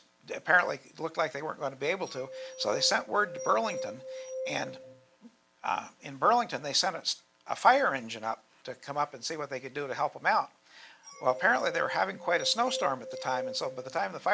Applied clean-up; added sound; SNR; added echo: none; Glass; 10 dB; none.